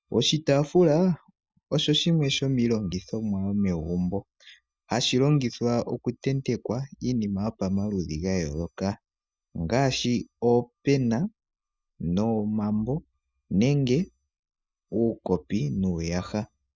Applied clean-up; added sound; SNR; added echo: neural mask model DeepFilterNet 3.